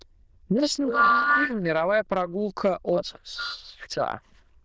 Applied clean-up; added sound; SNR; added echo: neural diffusion model UNIVERSE++.